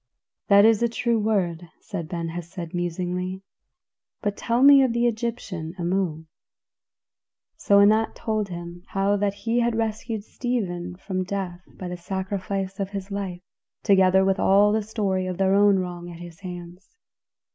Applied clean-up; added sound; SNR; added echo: none; none; none; none.